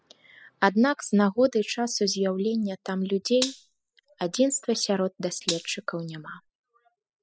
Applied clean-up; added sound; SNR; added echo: classical method spectral subtraction.